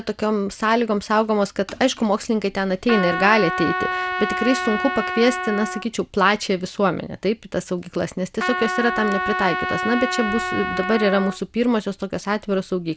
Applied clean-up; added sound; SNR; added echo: none; Trumpet; 4 dB; none.